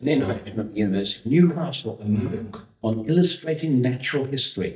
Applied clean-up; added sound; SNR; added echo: neural mask model DeepFilterNet 3.